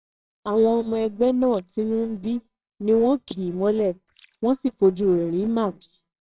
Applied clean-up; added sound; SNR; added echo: neural separator model SepFormer WHAMR!.